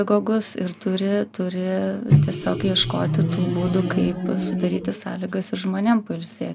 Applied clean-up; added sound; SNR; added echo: none; Microwave oven; -1 dB; none.